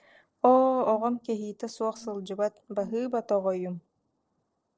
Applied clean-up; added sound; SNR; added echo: neural separator model SepFormer DNS4.